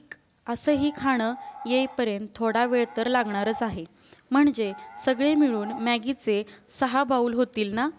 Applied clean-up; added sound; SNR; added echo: none; Animal; 15 dB; none.